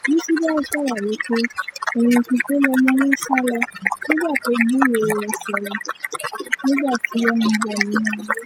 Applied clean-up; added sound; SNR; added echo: classical method spectral subtraction.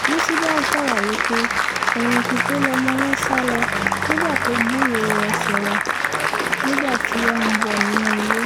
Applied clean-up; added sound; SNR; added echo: none; Applause; -3 dB; none.